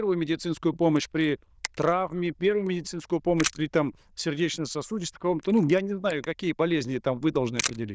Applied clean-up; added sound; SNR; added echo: neural diffusion model UNIVERSE++.